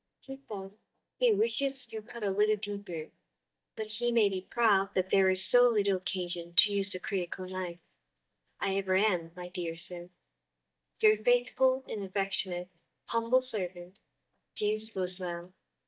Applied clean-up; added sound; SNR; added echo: neural mask model DeepFilterNet 3.